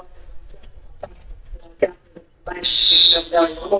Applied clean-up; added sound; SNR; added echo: neural mask model DeepFilterNet 3.